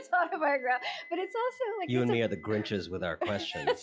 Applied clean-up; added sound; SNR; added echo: classical method log-MMSE.